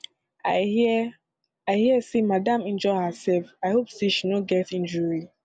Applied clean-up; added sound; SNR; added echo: none; none; none; none.